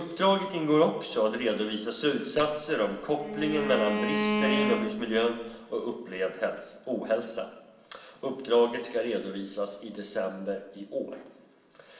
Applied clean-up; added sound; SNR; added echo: none; Bowed string instrument; 1 dB; reverberation time 1.2 s.